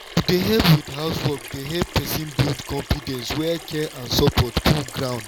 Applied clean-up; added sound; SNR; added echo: none; Sink (filling or washing) / Water tap, faucet; 16 dB; none.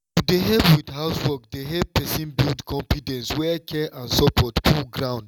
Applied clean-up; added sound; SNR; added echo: none; none; none; none.